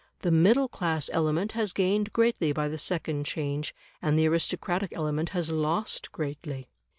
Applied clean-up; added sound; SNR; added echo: none; none; none; none.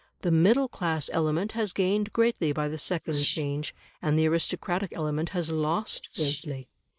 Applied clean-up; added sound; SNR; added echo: neural mask model Resemble Enhance denoiser.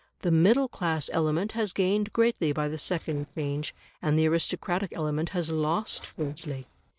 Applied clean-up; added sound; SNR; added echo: neural separator model SepFormer DNS4.